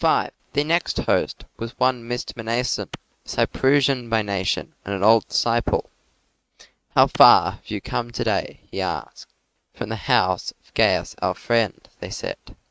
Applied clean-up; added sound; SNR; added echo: neural mask model RNNoise.